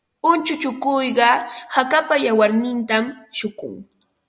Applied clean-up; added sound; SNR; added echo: none; none; none; none.